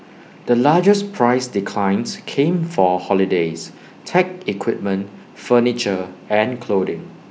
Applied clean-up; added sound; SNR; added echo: none; none; none; none.